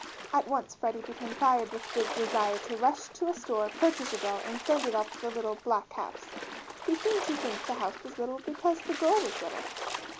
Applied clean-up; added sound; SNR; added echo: none; Splash, splatter; 9 dB; none.